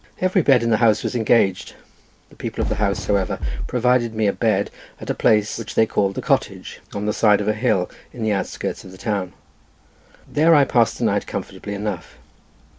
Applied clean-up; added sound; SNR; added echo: none; Fireworks; 4 dB; none.